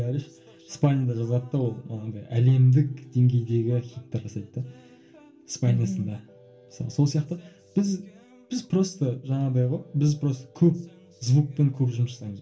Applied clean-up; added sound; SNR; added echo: none; none; none; reverberation time 0.2 s.